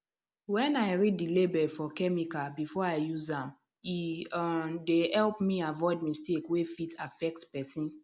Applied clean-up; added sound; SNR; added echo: none; none; none; none.